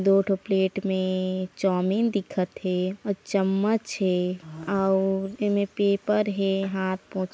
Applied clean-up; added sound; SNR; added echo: none; none; none; none.